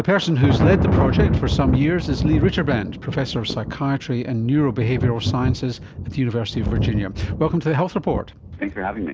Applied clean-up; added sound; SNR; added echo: none; Thunder; 2 dB; none.